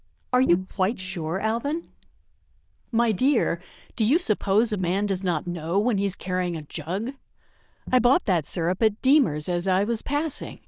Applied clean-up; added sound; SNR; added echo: neural diffusion model UNIVERSE++.